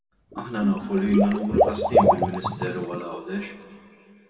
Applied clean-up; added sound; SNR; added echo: none; Water / Liquid; -2 dB; reverberation time 2.0 s.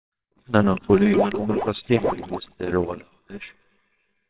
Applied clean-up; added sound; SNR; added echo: neural separator model SepFormer WHAMR!.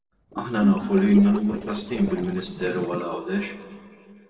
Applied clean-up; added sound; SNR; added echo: neural separator model SepFormer DNS4.